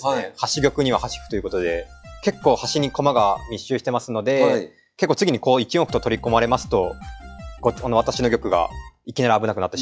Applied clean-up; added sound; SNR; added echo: classical method log-MMSE.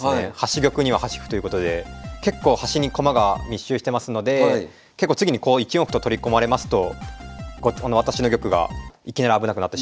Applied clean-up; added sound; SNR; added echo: none; Drum kit; 13 dB; none.